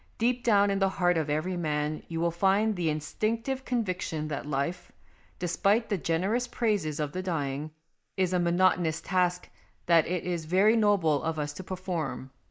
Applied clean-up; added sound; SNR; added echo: neural mask model Resemble Enhance denoiser.